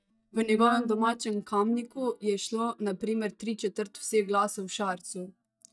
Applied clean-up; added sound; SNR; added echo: neural mask model DeepFilterNet 3.